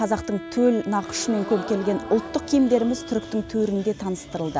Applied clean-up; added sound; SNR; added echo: none; Wind instrument, woodwind instrument + Crowd / Gasp; 13 dB; none.